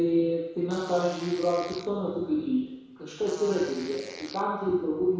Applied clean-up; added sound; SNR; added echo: none; Fart; 19 dB; reverberation time 1.1 s.